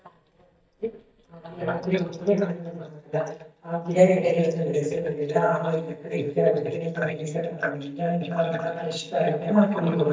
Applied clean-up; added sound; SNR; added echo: neural mask model DeepFilterNet 3.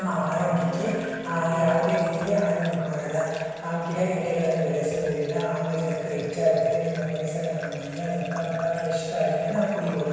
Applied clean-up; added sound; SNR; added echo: none; Bathtub (filling or washing) / Gurgling; 18 dB; reverberation time 1.9 s.